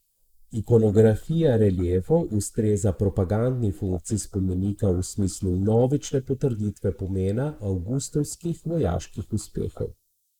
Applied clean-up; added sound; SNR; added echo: neural mask model Resemble Enhance denoiser.